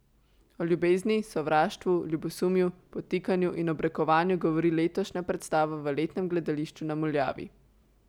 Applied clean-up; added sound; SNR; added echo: none; none; none; none.